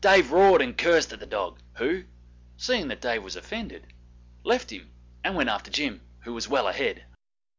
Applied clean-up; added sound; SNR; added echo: none; none; none; none.